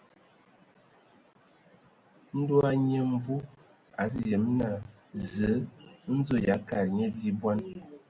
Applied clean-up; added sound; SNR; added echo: none; none; none; none.